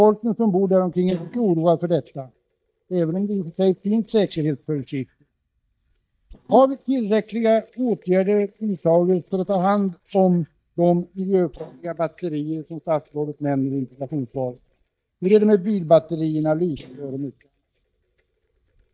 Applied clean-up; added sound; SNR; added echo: neural mask model DeepFilterNet 3.